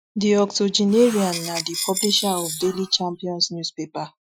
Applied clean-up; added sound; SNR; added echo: classical method Wiener filter.